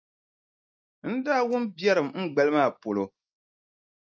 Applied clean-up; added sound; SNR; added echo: neural mask model Resemble Enhance denoiser.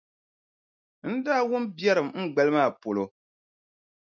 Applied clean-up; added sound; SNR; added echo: none; none; none; none.